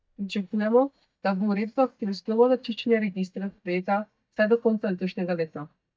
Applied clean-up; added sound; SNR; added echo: neural mask model DeepFilterNet 3.